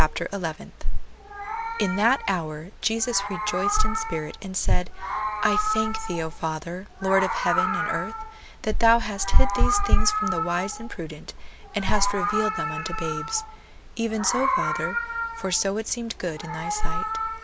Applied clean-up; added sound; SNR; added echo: none; Meow; 7 dB; none.